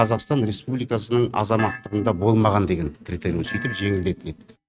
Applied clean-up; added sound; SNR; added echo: neural mask model RNNoise.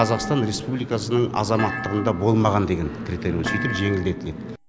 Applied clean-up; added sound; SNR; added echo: none; Thump, thud; 12 dB; none.